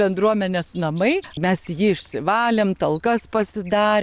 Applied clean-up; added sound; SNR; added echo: none; none; none; none.